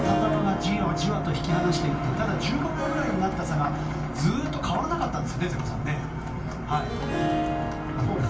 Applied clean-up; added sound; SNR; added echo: none; Harp; 5 dB; reverberation time 0.3 s.